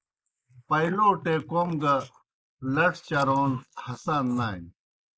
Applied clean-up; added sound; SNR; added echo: neural mask model Resemble Enhance denoiser.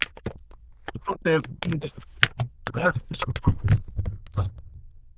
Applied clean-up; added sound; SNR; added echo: neural diffusion model UNIVERSE++.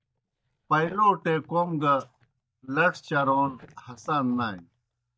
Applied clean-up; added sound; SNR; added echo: neural mask model DeepFilterNet 3.